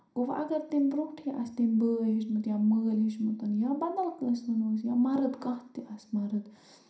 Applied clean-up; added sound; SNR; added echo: none; none; none; reverberation time 0.5 s.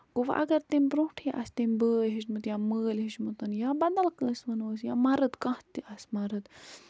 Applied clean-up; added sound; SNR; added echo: none; none; none; none.